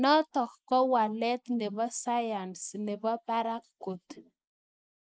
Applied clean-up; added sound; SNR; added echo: neural mask model Resemble Enhance denoiser.